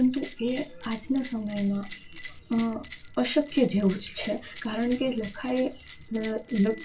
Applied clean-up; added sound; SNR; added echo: none; Bell; 3 dB; reverberation time 0.2 s.